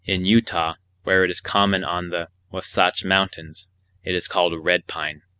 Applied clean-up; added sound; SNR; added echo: none; none; none; none.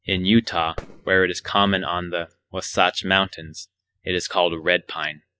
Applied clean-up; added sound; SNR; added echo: classical method log-MMSE.